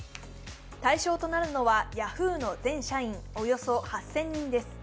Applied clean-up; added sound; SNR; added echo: none; none; none; none.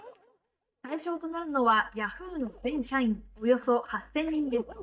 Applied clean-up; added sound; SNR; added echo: neural mask model DeepFilterNet 3.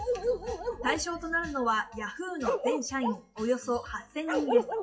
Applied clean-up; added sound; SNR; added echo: classical method WPE with log-MMSE.